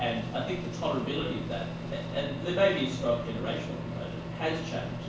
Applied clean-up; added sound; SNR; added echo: none; Microwave oven; 4 dB; reverberation time 0.7 s.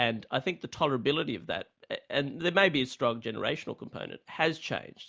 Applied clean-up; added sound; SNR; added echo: none; none; none; none.